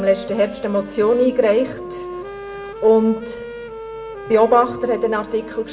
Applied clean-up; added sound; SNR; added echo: none; Wind instrument, woodwind instrument; 13 dB; reverberation time 0.5 s.